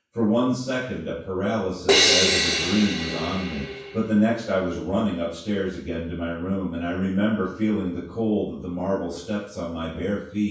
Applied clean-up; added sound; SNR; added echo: none; Crash cymbal; -2 dB; reverberation time 0.7 s.